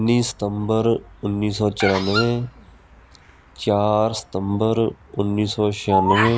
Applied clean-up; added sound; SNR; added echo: none; Bird vocalization, bird call, bird song; 8 dB; none.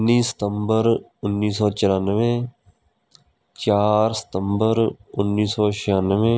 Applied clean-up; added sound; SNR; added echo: none; none; none; none.